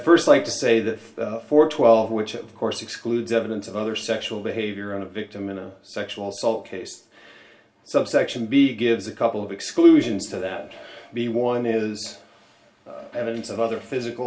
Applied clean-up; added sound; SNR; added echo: none; none; none; reverberation time 0.2 s.